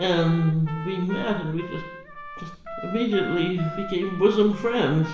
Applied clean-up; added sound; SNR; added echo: none; Trumpet; 14 dB; reverberation time 0.8 s.